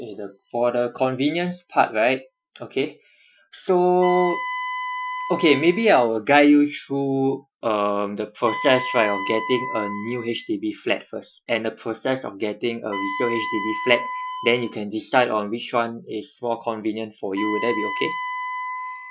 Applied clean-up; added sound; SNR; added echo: classical method Wiener filter.